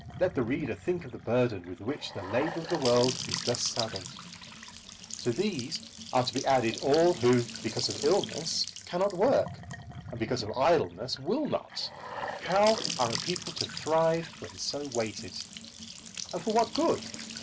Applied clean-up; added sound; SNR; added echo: none; Trickle, dribble / Bathtub (filling or washing) / Sink (filling or washing) / Gurgling / Splash, splatter; 10 dB; none.